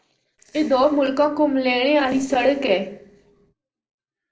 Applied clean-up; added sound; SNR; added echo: neural separator model SepFormer DNS4.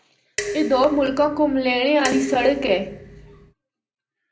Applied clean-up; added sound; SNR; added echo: none; Dishes, pots, and pans; 10 dB; reverberation time 0.5 s.